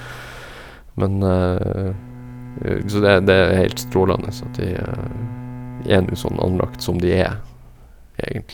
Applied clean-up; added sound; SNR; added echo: none; Bowed string instrument; 14 dB; none.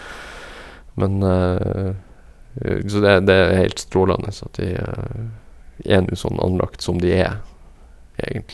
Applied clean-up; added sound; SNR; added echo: none; none; none; none.